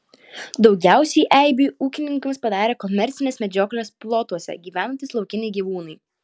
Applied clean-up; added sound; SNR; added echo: none; none; none; none.